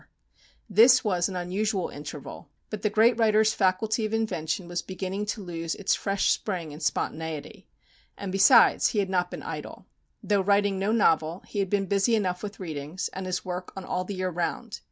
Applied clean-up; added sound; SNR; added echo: none; none; none; none.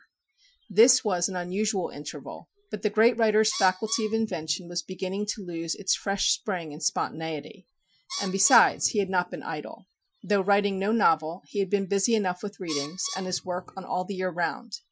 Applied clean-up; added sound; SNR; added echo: classical method Wiener filter.